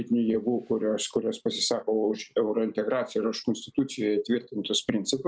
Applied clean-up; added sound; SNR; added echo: none; none; none; none.